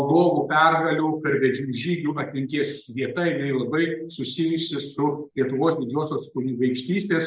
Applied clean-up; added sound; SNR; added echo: none; none; none; none.